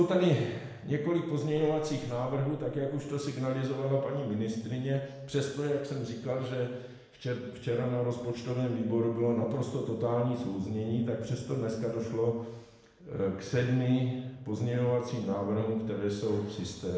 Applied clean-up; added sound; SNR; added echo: none; Gong; 19 dB; reverberation time 0.9 s.